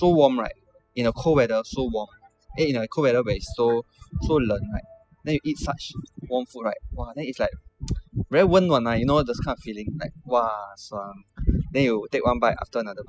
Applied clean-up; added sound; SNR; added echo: classical method spectral subtraction.